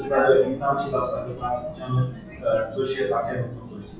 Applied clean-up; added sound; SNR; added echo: classical method WPE with log-MMSE.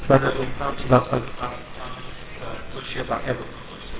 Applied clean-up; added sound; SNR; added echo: neural separator model SepFormer WHAMR!.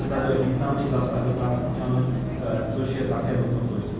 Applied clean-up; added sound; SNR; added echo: none; Vehicle; 4 dB; reverberation time 1.3 s.